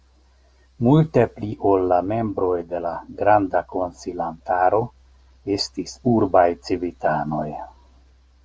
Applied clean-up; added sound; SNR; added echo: none; none; none; none.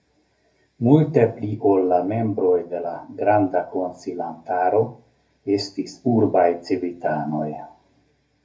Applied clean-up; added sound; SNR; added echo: none; none; none; reverberation time 0.3 s.